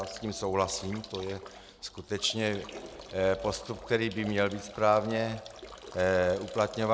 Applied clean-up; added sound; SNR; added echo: none; Drip / Trickle, dribble / Bathtub (filling or washing); 18 dB; none.